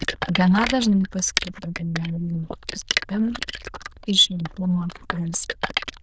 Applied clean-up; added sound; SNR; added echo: neural diffusion model UNIVERSE++.